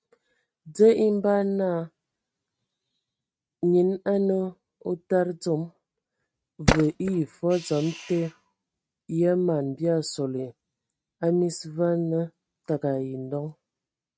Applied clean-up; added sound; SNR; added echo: neural mask model RNNoise.